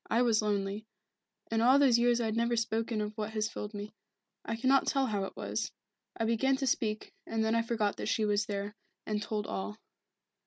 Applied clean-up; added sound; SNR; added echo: none; none; none; none.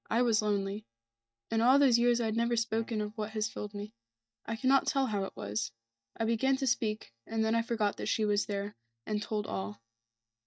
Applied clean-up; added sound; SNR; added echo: neural mask model DeepFilterNet 3.